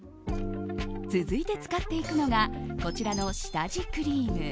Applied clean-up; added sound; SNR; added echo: none; Insect; 16 dB; none.